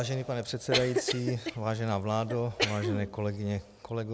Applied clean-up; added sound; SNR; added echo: none; Cough; 4 dB; none.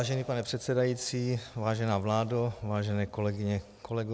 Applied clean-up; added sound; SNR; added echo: none; none; none; none.